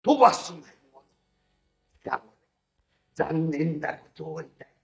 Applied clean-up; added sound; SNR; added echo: neural mask model DeepFilterNet 3.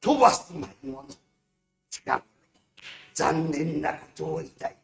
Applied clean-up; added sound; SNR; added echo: neural mask model RNNoise.